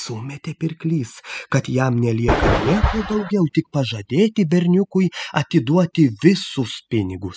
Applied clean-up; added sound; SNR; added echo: classical method spectral subtraction.